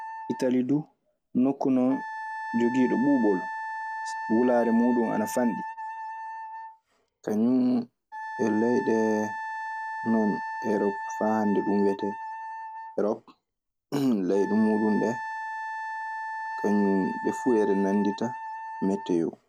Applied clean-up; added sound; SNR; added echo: none; Wind instrument, woodwind instrument; 9 dB; none.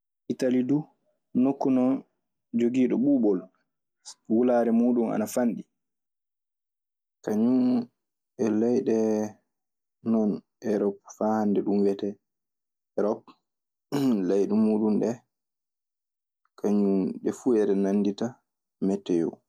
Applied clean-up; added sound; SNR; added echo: none; none; none; none.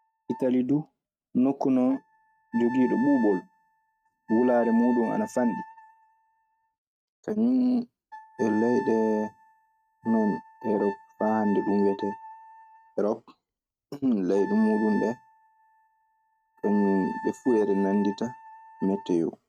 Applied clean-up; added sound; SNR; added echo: neural mask model RNNoise.